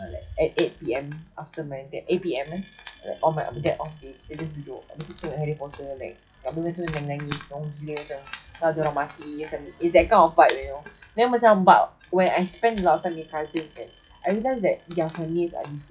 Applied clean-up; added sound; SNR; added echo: classical method log-MMSE.